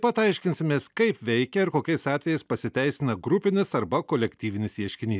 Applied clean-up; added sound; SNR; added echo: none; none; none; none.